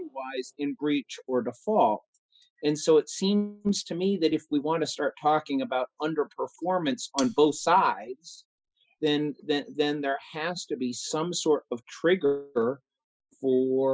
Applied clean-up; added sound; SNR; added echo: classical method spectral subtraction.